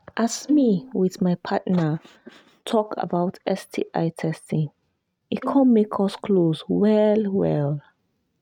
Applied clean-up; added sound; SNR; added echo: neural mask model RNNoise.